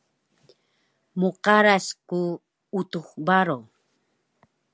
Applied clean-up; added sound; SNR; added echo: none; none; none; none.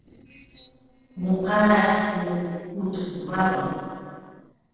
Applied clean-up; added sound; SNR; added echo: neural separator model SepFormer DNS4.